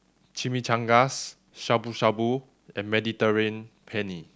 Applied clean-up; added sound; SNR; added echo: none; none; none; none.